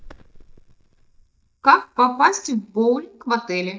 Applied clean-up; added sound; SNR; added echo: neural mask model DeepFilterNet 3.